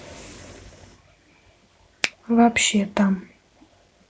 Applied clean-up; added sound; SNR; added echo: none; Finger snapping; 4 dB; none.